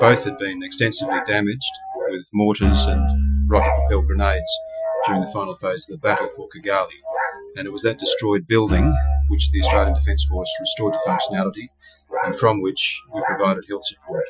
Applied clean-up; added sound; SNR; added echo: classical method Wiener filter.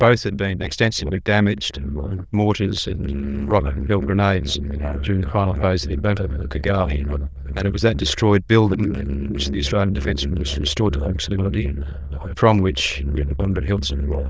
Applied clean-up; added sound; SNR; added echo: neural diffusion model UNIVERSE++.